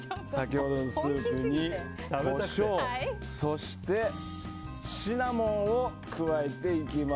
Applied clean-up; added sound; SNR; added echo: none; none; none; none.